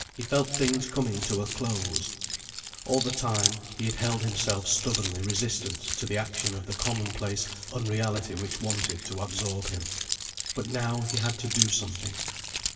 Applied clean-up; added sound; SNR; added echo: none; Keys jangling; 3 dB; reverberation time 1.6 s.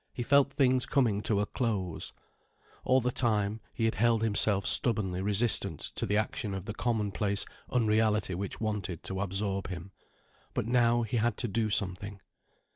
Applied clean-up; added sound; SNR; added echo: none; none; none; none.